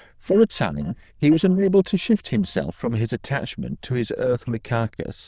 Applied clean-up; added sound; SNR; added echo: neural diffusion model UNIVERSE++.